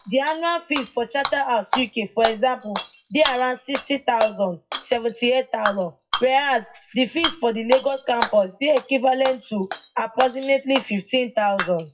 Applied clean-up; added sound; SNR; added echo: classical method WPE with log-MMSE.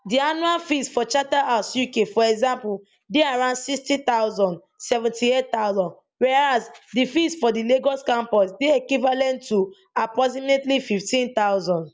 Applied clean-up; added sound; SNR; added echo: none; none; none; none.